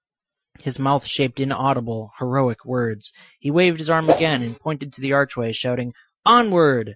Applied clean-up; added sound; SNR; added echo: classical method Wiener filter.